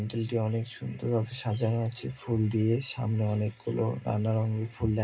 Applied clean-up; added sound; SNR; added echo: none; none; none; reverberation time 0.2 s.